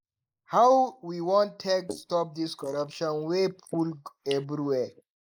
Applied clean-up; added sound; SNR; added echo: neural mask model Resemble Enhance denoiser.